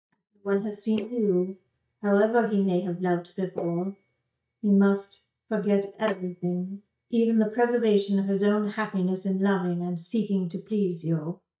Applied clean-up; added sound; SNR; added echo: neural mask model DeepFilterNet 3.